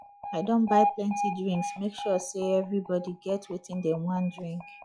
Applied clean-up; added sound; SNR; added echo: classical method log-MMSE.